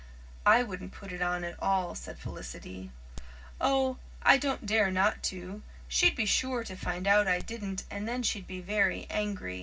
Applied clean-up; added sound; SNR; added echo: none; Crack; 17 dB; reverberation time 0.4 s.